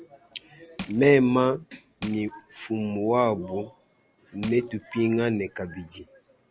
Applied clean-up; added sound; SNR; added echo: none; Crushing; 15 dB; none.